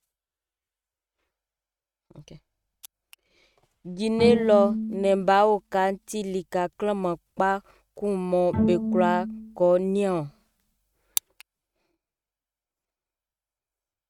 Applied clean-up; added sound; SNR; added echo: neural mask model RNNoise.